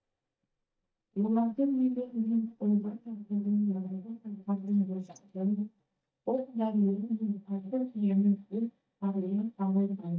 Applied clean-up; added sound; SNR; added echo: neural mask model DeepFilterNet 3.